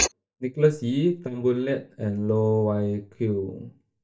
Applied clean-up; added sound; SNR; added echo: neural mask model DeepFilterNet 3.